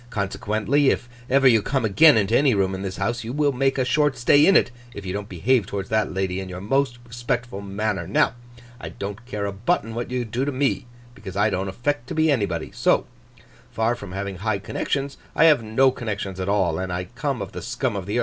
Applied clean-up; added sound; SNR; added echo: none; none; none; none.